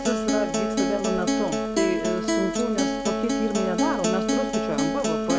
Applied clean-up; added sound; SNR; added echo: none; Acoustic guitar; -4 dB; none.